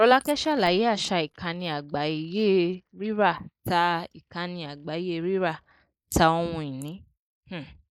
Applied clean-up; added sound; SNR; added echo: neural mask model Resemble Enhance denoiser.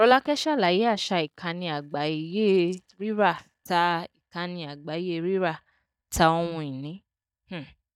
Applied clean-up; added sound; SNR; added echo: neural mask model DeepFilterNet 3.